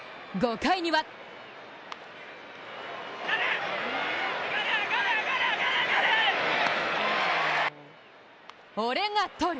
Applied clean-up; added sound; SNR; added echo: none; none; none; none.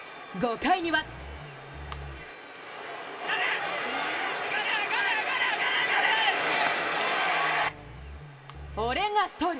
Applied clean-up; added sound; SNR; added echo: none; Growling; 15 dB; reverberation time 2.1 s.